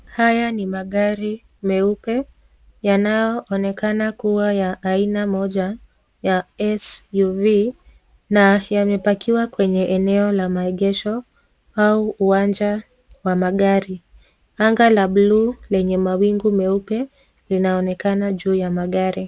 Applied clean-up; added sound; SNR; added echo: none; none; none; none.